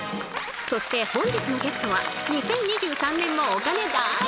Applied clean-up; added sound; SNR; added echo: none; none; none; none.